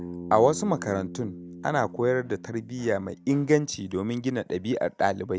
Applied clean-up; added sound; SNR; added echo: none; Bass guitar; 16 dB; none.